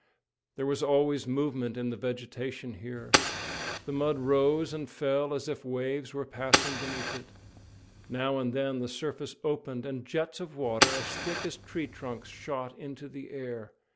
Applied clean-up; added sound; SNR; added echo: none; Fire; 0 dB; none.